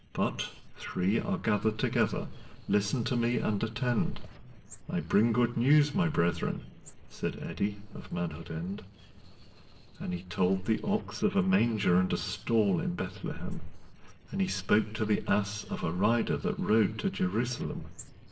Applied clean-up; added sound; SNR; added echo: neural separator model SepFormer DNS4.